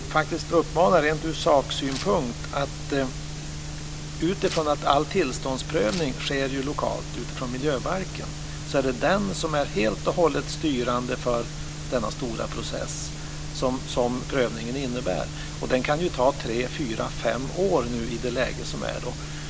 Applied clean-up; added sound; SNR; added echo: none; Tearing; 17 dB; none.